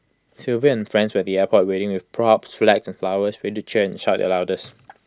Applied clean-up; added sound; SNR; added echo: none; none; none; none.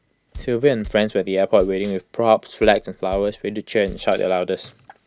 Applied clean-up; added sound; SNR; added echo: none; Bass drum; 19 dB; none.